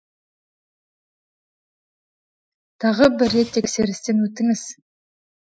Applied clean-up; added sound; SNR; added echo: classical method Wiener filter.